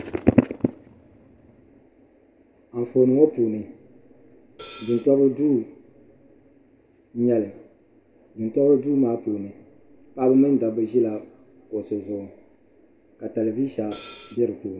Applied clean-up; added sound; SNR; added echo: none; Hi-hat; 13 dB; reverberation time 2.1 s.